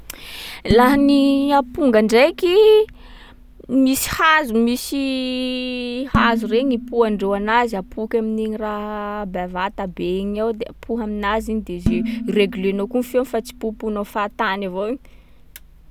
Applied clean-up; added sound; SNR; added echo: none; Dishes, pots, and pans; 10 dB; none.